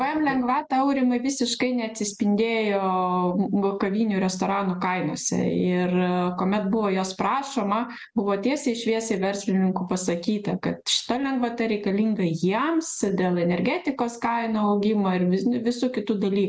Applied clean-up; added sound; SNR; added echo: none; none; none; none.